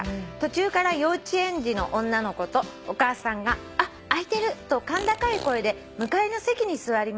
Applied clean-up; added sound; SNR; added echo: none; Fart; 14 dB; none.